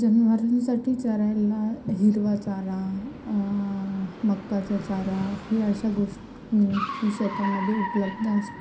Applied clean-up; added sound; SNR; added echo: none; Car; 14 dB; reverberation time 0.3 s.